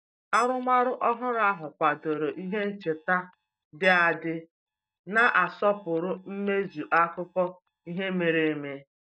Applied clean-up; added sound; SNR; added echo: neural mask model DeepFilterNet 3.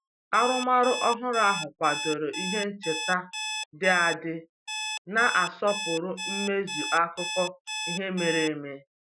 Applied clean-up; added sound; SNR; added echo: classical method Wiener filter.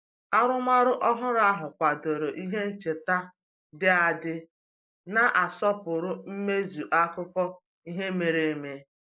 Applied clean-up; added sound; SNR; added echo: neural mask model Resemble Enhance denoiser.